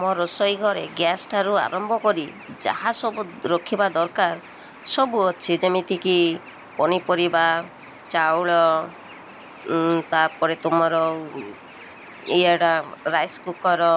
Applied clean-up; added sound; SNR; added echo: none; Bird; 20 dB; none.